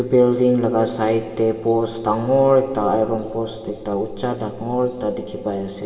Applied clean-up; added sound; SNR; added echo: none; none; none; reverberation time 0.2 s.